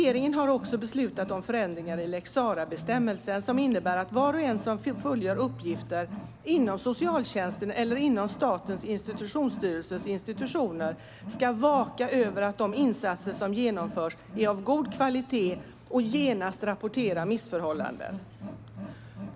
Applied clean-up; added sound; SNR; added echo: none; Wild animals; 13 dB; none.